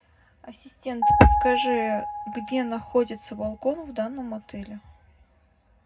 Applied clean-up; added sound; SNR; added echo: none; Piano; 1 dB; reverberation time 0.3 s.